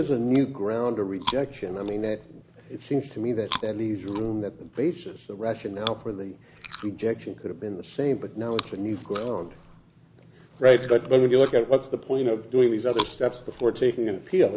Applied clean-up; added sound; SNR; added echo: none; Chewing, mastication; 13 dB; none.